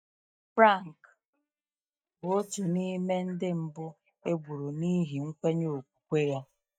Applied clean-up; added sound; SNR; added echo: neural mask model DeepFilterNet 3.